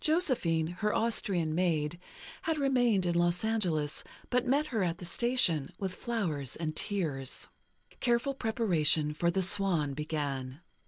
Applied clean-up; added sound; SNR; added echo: none; none; none; none.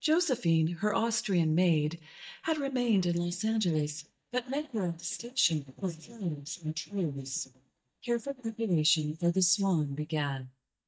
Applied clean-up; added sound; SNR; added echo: neural mask model DeepFilterNet 3.